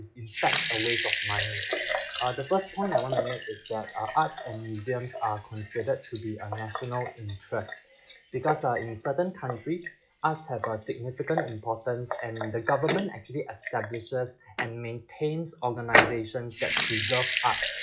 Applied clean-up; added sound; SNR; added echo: classical method log-MMSE.